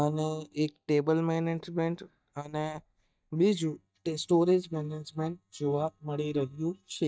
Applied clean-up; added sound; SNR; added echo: neural mask model DeepFilterNet 3.